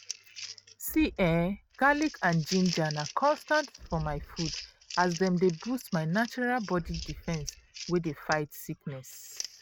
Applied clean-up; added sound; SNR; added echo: neural mask model RNNoise.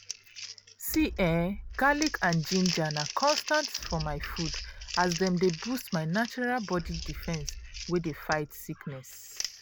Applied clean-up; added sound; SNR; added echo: none; Crumpling, crinkling + Boom; 8 dB; none.